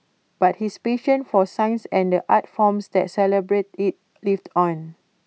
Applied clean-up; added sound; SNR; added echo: none; none; none; none.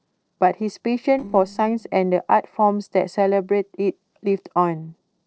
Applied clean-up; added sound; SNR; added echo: neural separator model SepFormer DNS4.